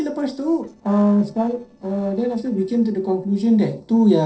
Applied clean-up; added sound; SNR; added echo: neural separator model SepFormer DNS4.